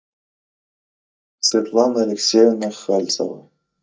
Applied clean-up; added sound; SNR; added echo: neural mask model DeepFilterNet 3.